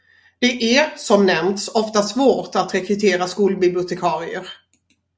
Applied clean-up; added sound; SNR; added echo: none; none; none; none.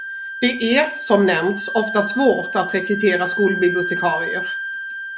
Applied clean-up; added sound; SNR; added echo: none; Wind instrument, woodwind instrument; 7 dB; none.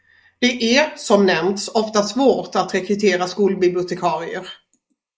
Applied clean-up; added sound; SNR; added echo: neural mask model Resemble Enhance denoiser.